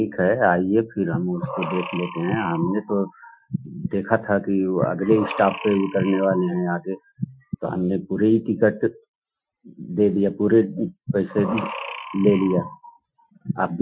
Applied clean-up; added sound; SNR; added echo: classical method Wiener filter.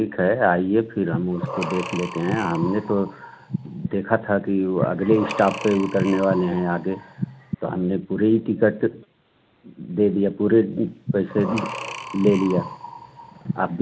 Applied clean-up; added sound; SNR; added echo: none; Breathing; 8 dB; none.